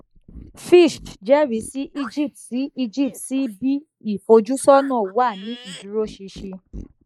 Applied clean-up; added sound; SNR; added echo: neural mask model Resemble Enhance denoiser.